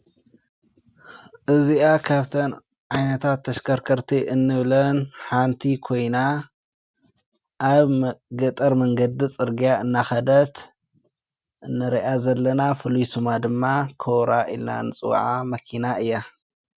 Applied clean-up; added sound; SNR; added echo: none; none; none; none.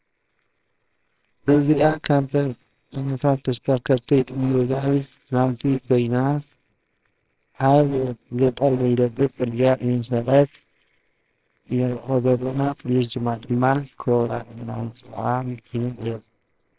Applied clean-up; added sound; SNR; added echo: neural separator model SepFormer WHAMR!.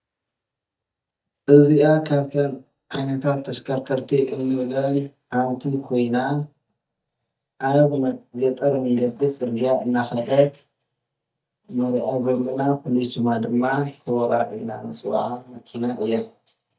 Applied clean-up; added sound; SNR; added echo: neural mask model DeepFilterNet 3.